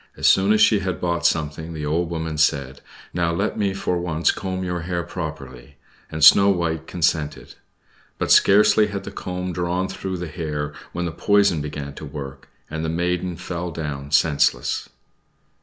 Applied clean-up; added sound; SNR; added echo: none; none; none; none.